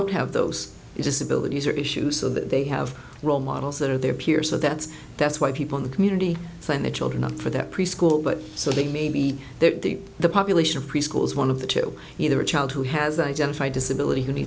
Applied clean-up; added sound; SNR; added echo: none; none; none; none.